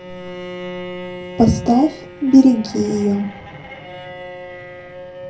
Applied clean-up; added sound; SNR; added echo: none; Bowed string instrument; 14 dB; reverberation time 0.4 s.